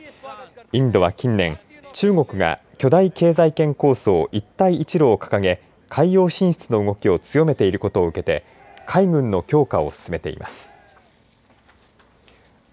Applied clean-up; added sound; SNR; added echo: none; none; none; none.